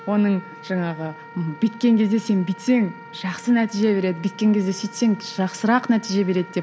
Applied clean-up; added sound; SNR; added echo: none; Wind instrument, woodwind instrument; 20 dB; none.